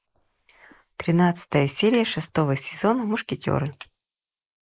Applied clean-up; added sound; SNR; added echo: neural mask model Resemble Enhance denoiser.